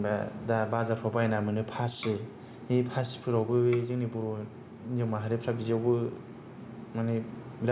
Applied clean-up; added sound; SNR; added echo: none; none; none; none.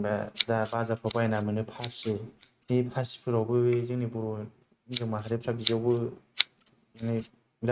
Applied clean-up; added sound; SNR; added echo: neural mask model RNNoise.